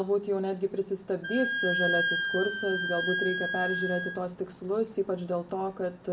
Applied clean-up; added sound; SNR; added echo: none; Wind instrument, woodwind instrument; 0 dB; none.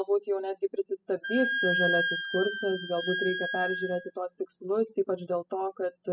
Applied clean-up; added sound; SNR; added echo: classical method spectral subtraction.